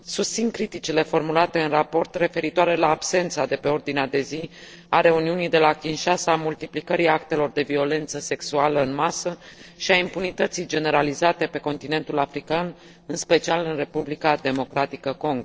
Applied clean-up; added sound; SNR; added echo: neural separator model SepFormer DNS4.